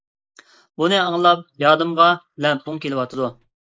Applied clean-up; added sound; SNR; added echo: neural mask model Resemble Enhance denoiser.